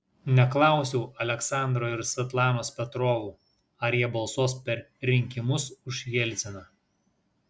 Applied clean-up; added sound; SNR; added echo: none; none; none; none.